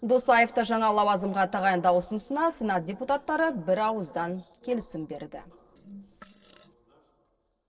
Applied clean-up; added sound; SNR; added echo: neural separator model SepFormer DNS4.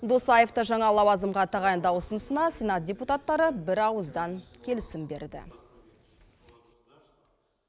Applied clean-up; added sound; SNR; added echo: none; none; none; none.